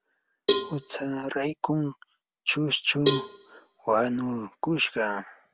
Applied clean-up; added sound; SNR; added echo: none; Cowbell; 0 dB; none.